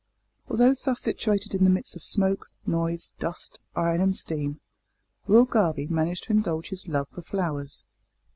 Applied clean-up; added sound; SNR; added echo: none; none; none; none.